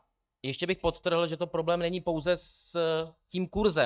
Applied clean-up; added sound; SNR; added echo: neural mask model DeepFilterNet 3.